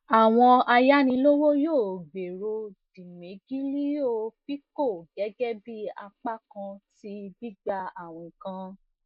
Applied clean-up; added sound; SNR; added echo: neural mask model Resemble Enhance denoiser.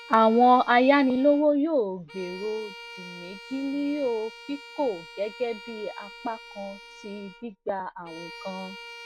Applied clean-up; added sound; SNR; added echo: none; Bowed string instrument; 19 dB; none.